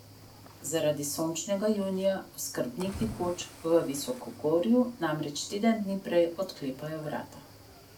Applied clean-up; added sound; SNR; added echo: none; Cricket / Waves, surf; 17 dB; none.